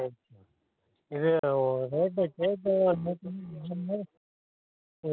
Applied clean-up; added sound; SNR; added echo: none; none; none; none.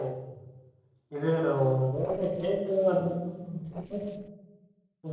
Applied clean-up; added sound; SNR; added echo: neural separator model SepFormer DNS4.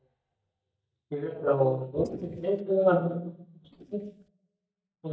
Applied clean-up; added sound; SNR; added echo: neural mask model DeepFilterNet 3.